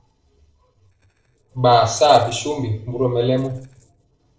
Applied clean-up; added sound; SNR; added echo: neural separator model SepFormer DNS4.